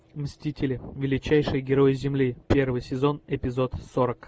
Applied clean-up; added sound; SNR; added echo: none; none; none; none.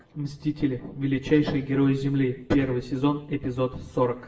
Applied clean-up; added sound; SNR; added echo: none; none; none; reverberation time 0.6 s.